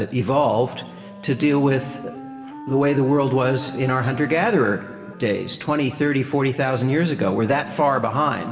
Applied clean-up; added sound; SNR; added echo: none; Wind instrument, woodwind instrument; 17 dB; reverberation time 1.8 s.